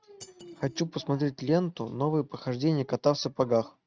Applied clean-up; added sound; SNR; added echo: neural mask model RNNoise.